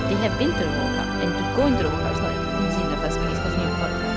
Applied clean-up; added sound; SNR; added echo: none; Musical instrument; -3 dB; none.